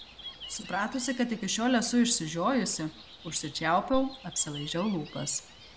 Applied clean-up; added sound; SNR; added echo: none; Gull, seagull; 14 dB; none.